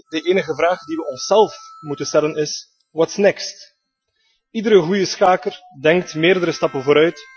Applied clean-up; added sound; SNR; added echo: classical method Wiener filter.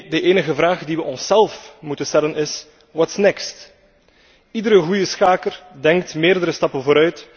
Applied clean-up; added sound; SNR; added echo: none; none; none; none.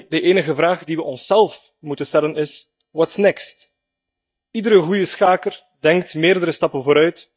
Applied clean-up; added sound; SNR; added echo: neural mask model DeepFilterNet 3.